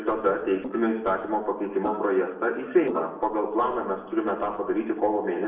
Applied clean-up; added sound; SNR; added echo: neural separator model SepFormer DNS4.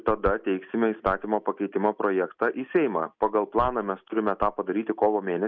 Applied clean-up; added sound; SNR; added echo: none; none; none; none.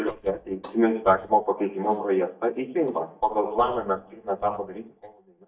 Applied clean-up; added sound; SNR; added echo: neural mask model DeepFilterNet 3.